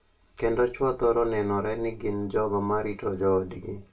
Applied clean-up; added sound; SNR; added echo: none; none; none; reverberation time 0.2 s.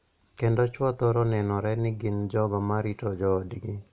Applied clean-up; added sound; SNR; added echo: none; none; none; none.